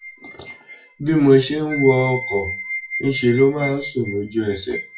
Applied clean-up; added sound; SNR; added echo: classical method WPE with log-MMSE.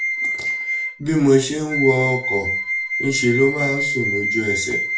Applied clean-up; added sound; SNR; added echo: none; Wind instrument, woodwind instrument; 2 dB; reverberation time 0.3 s.